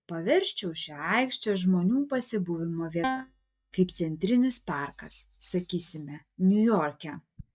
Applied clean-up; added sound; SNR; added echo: neural mask model DeepFilterNet 3.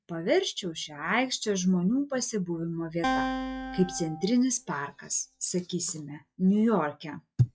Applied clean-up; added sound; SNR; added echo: classical method log-MMSE.